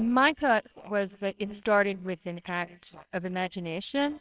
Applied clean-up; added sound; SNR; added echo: neural separator model SepFormer WHAMR!.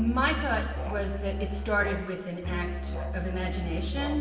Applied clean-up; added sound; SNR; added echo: none; Musical instrument; 2 dB; reverberation time 1.4 s.